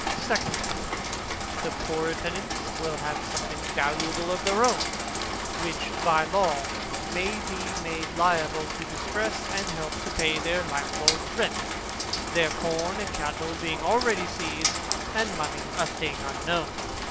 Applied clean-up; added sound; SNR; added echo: none; Rain; 1 dB; none.